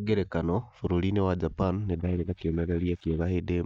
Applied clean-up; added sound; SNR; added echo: neural mask model DeepFilterNet 3.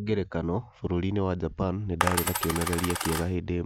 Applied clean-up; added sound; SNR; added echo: none; Coin (dropping); 2 dB; none.